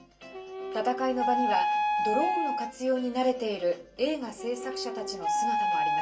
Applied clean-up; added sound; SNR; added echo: none; Wind instrument, woodwind instrument; -1 dB; reverberation time 0.2 s.